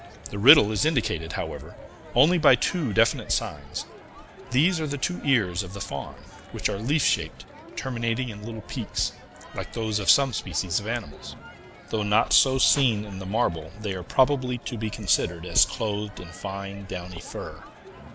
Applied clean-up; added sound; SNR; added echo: none; Crowd; 18 dB; none.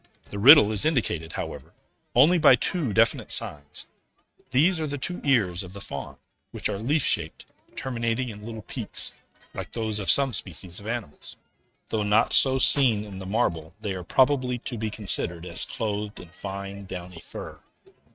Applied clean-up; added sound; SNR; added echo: neural mask model RNNoise.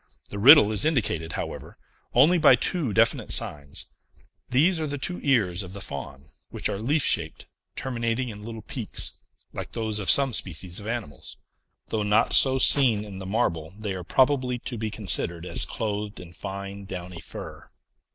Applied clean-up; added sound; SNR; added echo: none; none; none; none.